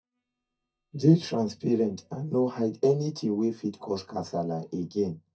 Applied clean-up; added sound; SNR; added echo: neural mask model DeepFilterNet 3.